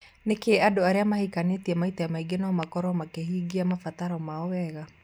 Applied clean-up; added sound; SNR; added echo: none; none; none; none.